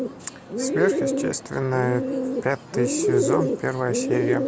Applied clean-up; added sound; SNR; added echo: none; Bird; -1 dB; none.